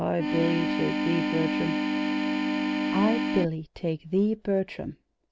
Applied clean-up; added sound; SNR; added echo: none; Organ; -2 dB; none.